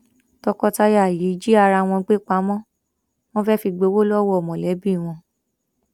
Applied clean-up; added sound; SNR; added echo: none; none; none; none.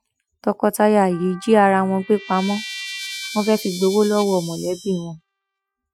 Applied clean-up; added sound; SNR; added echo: classical method Wiener filter.